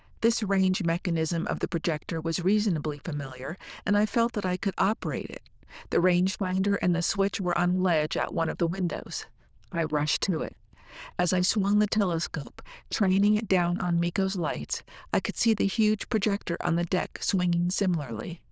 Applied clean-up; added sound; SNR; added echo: neural diffusion model UNIVERSE++.